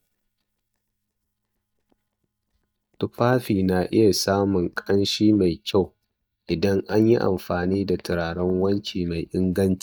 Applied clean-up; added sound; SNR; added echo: neural mask model DeepFilterNet 3.